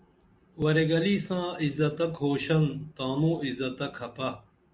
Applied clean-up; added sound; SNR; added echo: none; none; none; none.